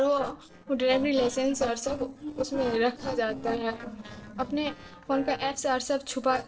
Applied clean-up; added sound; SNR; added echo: neural separator model SepFormer DNS4.